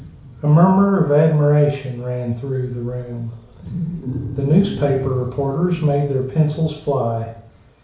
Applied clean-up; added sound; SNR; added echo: none; Wild animals; 14 dB; reverberation time 0.6 s.